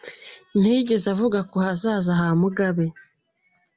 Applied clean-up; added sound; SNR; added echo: none; none; none; none.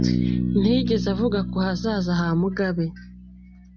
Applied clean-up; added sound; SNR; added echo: none; Bass guitar; 2 dB; none.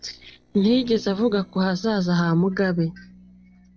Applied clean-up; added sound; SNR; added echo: neural separator model SepFormer DNS4.